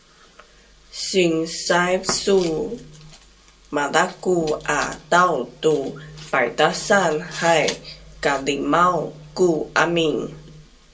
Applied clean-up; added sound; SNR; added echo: none; none; none; reverberation time 0.2 s.